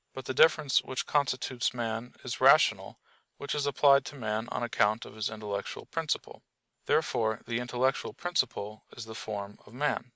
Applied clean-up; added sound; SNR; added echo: none; none; none; none.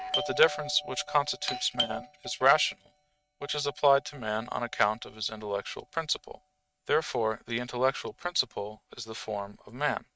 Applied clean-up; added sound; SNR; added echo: neural mask model RNNoise.